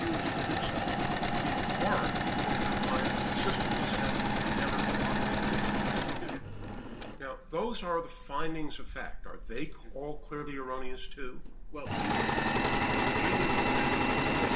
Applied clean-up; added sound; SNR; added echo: none; Engine / Mechanisms; -5 dB; reverberation time 0.2 s.